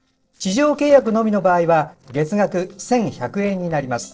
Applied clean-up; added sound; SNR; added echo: neural separator model SepFormer DNS4.